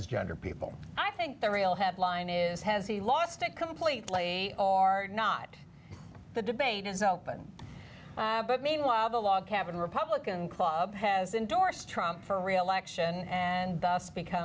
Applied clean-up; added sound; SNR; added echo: none; none; none; none.